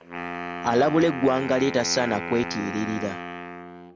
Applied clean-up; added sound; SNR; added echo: none; Wind instrument, woodwind instrument; 8 dB; none.